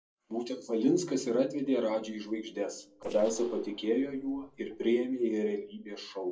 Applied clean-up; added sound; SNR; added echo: neural separator model SepFormer DNS4.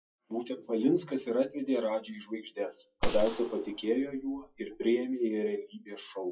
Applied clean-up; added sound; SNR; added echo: classical method WPE with log-MMSE.